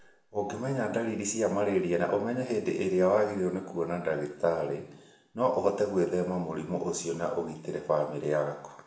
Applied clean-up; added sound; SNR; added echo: none; none; none; reverberation time 0.6 s.